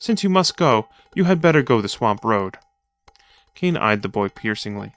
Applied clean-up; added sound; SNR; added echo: neural mask model DeepFilterNet 3.